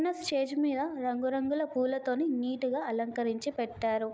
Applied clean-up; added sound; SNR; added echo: none; none; none; none.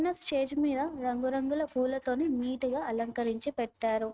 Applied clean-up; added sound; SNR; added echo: neural mask model RNNoise.